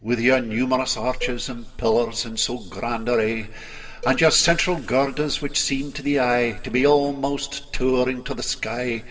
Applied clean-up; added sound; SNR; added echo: none; Cowbell; 19 dB; reverberation time 1.9 s.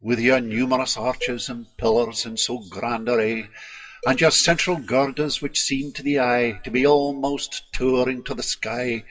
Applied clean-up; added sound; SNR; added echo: classical method WPE with log-MMSE.